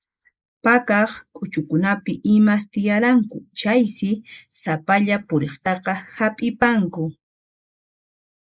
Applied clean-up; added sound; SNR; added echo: neural mask model Resemble Enhance denoiser.